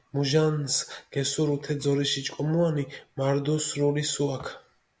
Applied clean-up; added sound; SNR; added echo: none; none; none; none.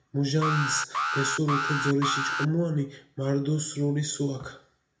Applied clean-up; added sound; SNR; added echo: none; Alarm; 3 dB; reverberation time 0.4 s.